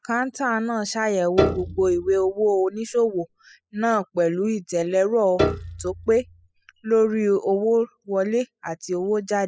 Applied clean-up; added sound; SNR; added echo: classical method spectral subtraction.